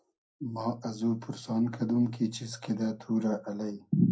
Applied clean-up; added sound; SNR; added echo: none; none; none; reverberation time 0.2 s.